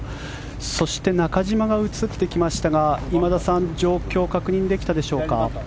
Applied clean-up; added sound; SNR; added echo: none; none; none; none.